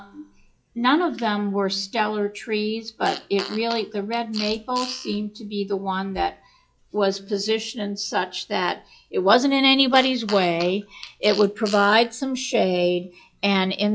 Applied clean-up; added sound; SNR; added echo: classical method log-MMSE.